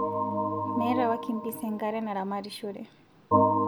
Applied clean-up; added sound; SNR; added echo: none; Organ; -3 dB; none.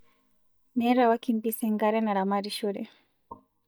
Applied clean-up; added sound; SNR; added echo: neural mask model DeepFilterNet 3.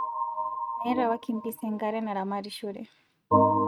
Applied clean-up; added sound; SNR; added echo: neural mask model RNNoise.